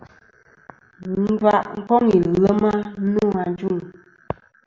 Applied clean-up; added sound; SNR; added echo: none; none; none; none.